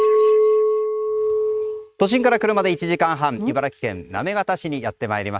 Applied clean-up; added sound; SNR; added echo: neural mask model RNNoise.